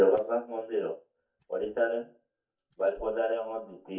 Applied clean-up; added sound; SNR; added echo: neural mask model DeepFilterNet 3.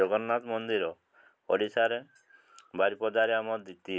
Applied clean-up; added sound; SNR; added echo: none; none; none; none.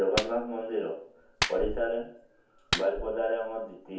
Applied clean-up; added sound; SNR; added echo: none; Clapping; 5 dB; reverberation time 0.6 s.